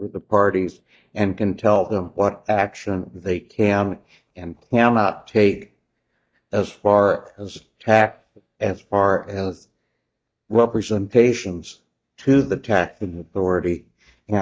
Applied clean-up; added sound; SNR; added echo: neural mask model DeepFilterNet 3.